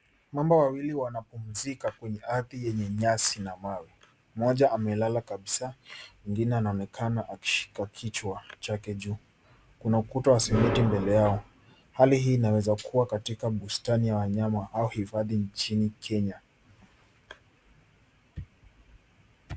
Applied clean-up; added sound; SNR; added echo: none; none; none; none.